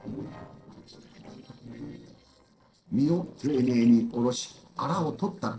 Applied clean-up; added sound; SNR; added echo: neural separator model SepFormer DNS4.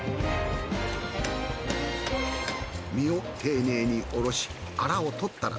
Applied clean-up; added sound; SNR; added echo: none; none; none; none.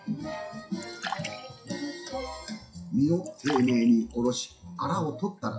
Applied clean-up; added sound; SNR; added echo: classical method WPE with log-MMSE.